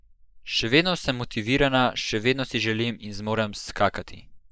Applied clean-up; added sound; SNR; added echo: neural mask model Resemble Enhance denoiser.